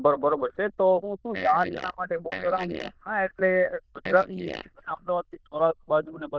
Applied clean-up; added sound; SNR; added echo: neural diffusion model UNIVERSE++.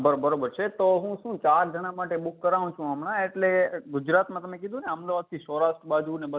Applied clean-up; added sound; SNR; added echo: none; none; none; none.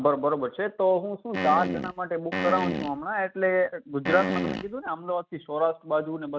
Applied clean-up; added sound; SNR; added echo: neural mask model RNNoise.